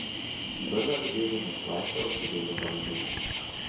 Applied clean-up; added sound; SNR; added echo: none; Cricket; -2 dB; reverberation time 0.7 s.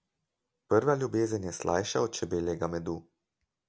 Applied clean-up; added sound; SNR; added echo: none; none; none; none.